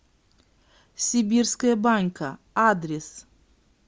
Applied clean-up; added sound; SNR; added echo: none; none; none; none.